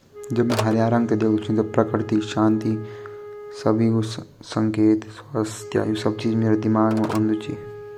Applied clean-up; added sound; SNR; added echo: none; Wind instrument, woodwind instrument + Telephone; 14 dB; none.